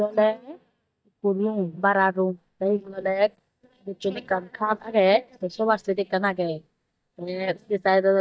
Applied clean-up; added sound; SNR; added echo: neural mask model DeepFilterNet 3.